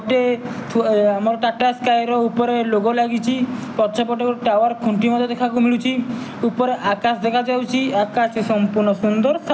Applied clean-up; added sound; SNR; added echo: none; none; none; none.